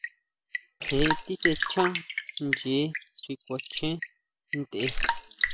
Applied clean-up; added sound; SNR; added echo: none; Raindrop / Drip; -1 dB; none.